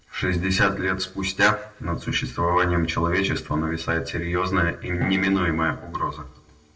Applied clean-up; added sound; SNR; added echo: neural separator model SepFormer DNS4.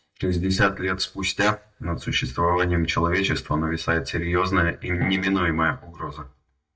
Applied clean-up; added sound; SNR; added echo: neural mask model DeepFilterNet 3.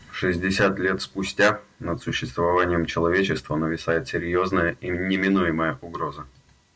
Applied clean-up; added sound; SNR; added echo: none; none; none; none.